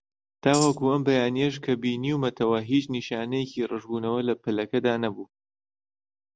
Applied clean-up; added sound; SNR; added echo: none; Tambourine; 8 dB; none.